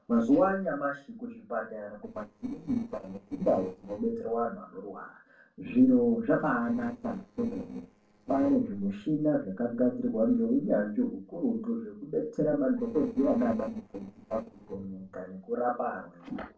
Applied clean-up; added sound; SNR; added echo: neural separator model SepFormer DNS4.